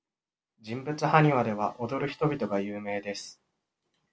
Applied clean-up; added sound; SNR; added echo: none; none; none; none.